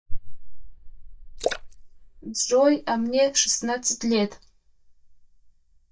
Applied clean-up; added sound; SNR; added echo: neural mask model DeepFilterNet 3.